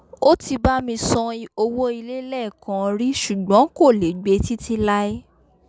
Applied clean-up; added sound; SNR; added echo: none; none; none; none.